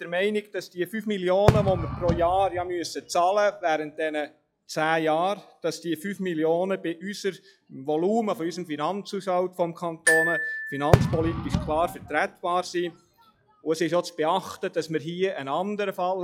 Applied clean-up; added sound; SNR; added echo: classical method log-MMSE.